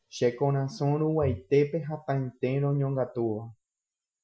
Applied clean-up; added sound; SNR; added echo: classical method Wiener filter.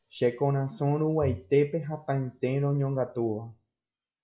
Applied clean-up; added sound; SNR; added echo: classical method log-MMSE.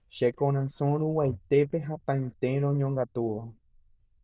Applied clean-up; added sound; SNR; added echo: neural diffusion model UNIVERSE++.